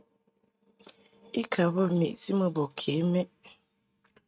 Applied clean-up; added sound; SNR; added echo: neural mask model RNNoise.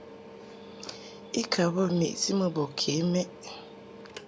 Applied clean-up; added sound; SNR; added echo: none; Mechanical fan; 16 dB; none.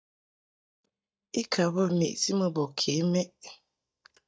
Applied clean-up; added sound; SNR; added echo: neural mask model DeepFilterNet 3.